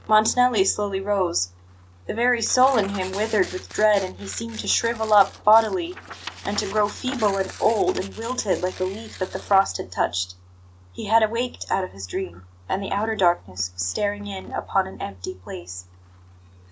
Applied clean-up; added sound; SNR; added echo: none; Tearing; 19 dB; none.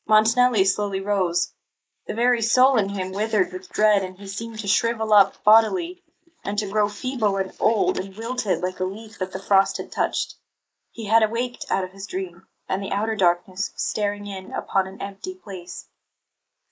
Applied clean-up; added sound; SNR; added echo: neural mask model Resemble Enhance denoiser.